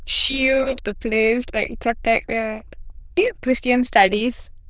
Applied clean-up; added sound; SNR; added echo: neural diffusion model UNIVERSE++.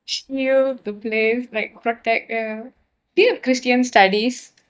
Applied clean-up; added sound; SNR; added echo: neural mask model DeepFilterNet 3.